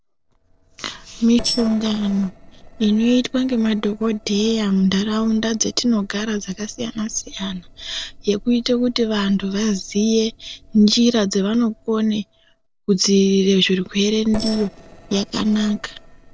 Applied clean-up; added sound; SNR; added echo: neural separator model SepFormer DNS4.